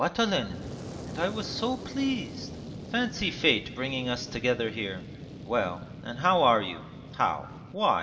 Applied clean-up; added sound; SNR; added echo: none; Fire; 12 dB; reverberation time 1.5 s.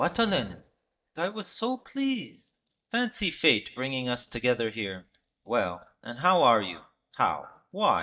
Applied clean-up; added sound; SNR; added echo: neural mask model DeepFilterNet 3.